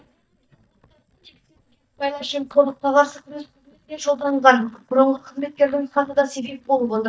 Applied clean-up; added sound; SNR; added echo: neural mask model DeepFilterNet 3.